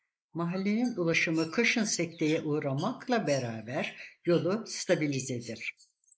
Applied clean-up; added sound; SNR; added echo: neural mask model Resemble Enhance denoiser.